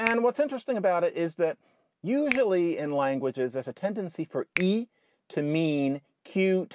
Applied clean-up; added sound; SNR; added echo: none; Finger snapping; 14 dB; none.